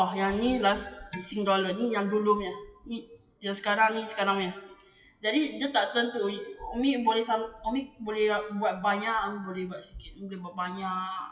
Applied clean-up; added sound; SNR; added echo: classical method WPE with log-MMSE.